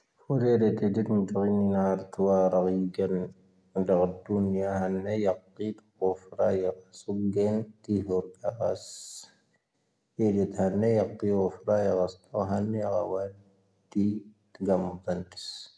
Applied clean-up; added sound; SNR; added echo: none; none; none; none.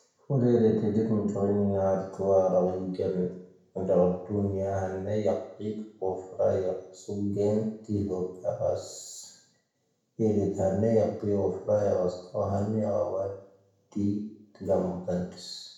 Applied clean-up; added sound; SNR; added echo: none; none; none; reverberation time 0.6 s.